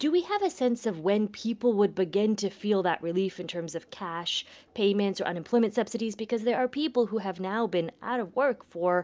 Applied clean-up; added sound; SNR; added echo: none; none; none; none.